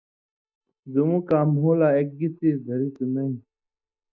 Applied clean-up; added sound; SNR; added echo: neural mask model DeepFilterNet 3.